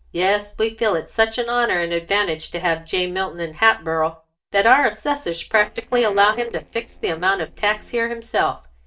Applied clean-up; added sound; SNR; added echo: neural separator model SepFormer DNS4.